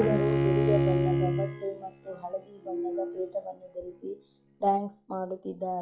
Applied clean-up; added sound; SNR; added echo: classical method log-MMSE.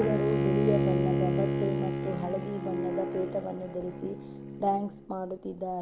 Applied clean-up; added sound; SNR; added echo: none; Bowed string instrument; -2 dB; none.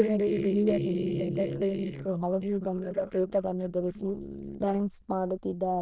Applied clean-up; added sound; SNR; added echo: neural diffusion model UNIVERSE++.